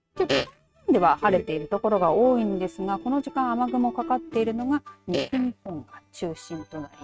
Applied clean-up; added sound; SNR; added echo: neural mask model RNNoise.